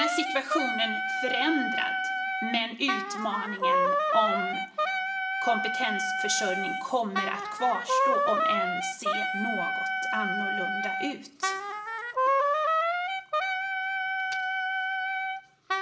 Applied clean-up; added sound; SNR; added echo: none; Wind instrument, woodwind instrument; -5 dB; reverberation time 1.4 s.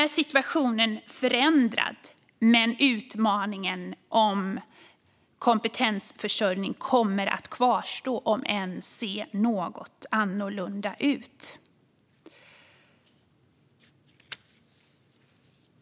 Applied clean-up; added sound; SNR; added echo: none; none; none; none.